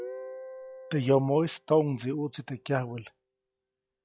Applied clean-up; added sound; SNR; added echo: classical method log-MMSE.